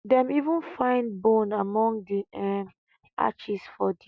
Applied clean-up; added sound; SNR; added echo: none; none; none; none.